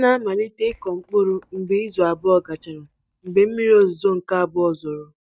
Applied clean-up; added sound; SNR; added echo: neural mask model DeepFilterNet 3.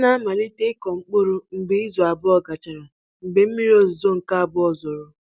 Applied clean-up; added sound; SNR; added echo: none; none; none; none.